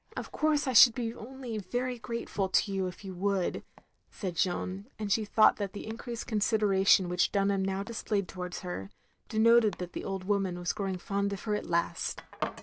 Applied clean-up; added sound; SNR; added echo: none; Domestic sounds, home sounds; 19 dB; none.